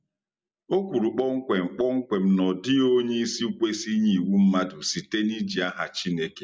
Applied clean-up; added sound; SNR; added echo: none; none; none; none.